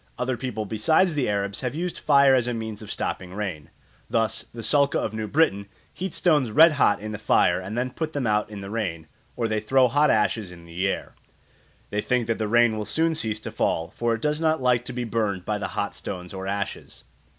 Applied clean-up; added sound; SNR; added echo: none; none; none; none.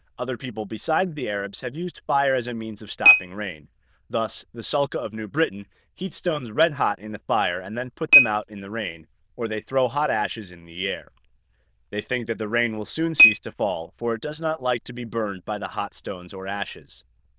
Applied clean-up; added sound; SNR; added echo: neural diffusion model UNIVERSE++.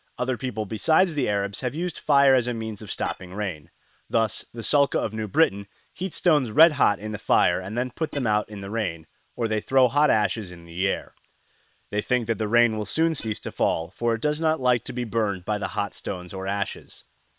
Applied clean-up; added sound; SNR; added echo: neural separator model SepFormer WHAM!.